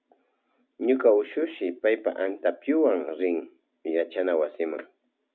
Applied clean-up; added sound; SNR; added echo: none; none; none; none.